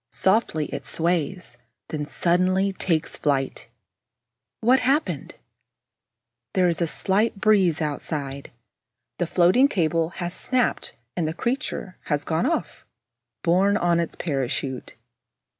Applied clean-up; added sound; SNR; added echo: none; none; none; none.